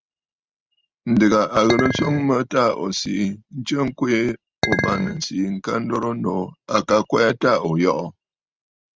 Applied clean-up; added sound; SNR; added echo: neural mask model RNNoise.